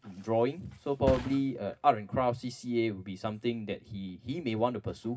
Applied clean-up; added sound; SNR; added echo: none; Thump, thud; 13 dB; reverberation time 0.4 s.